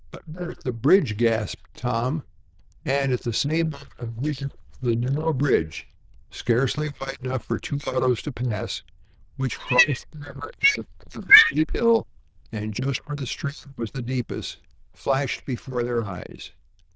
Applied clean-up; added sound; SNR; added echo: neural diffusion model UNIVERSE++.